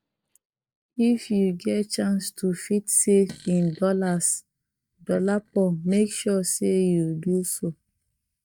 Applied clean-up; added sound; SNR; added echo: neural mask model DeepFilterNet 3.